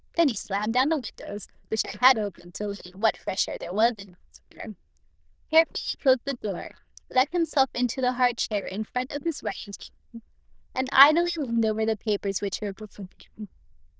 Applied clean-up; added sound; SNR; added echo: neural diffusion model UNIVERSE++.